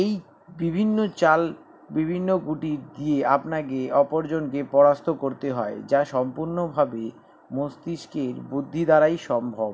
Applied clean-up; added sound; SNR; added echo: none; none; none; none.